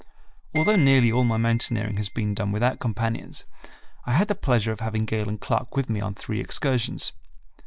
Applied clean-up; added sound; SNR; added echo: none; Glockenspiel; 13 dB; none.